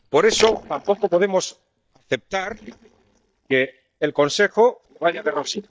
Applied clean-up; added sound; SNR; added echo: neural mask model DeepFilterNet 3.